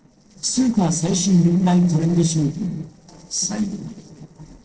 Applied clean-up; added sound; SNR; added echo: neural separator model SepFormer DNS4.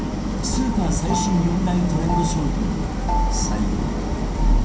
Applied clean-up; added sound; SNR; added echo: none; Idling; -1 dB; reverberation time 0.6 s.